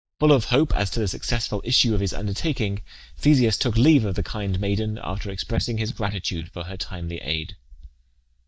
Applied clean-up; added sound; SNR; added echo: neural mask model DeepFilterNet 3.